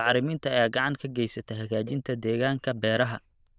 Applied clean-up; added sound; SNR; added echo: neural diffusion model UNIVERSE++.